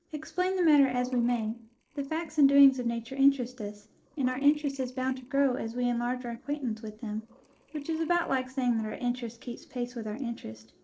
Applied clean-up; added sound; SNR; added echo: neural separator model SepFormer DNS4.